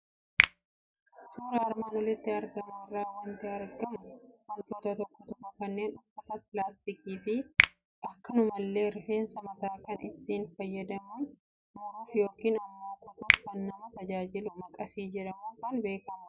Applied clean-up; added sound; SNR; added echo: none; Finger snapping; -2 dB; none.